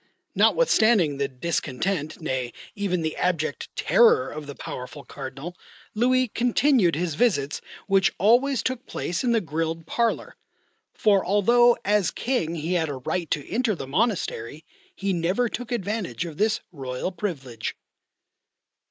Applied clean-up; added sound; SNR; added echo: neural mask model Resemble Enhance denoiser.